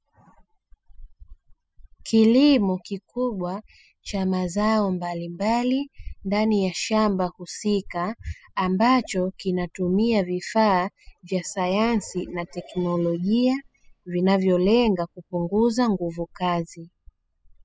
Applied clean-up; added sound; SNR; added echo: classical method spectral subtraction.